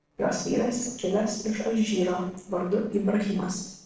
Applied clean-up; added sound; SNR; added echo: neural separator model SepFormer DNS4.